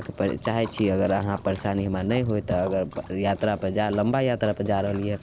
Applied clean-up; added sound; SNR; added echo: none; Splash, splatter; 20 dB; none.